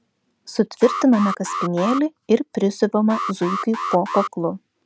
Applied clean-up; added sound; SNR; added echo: none; Alarm; 8 dB; none.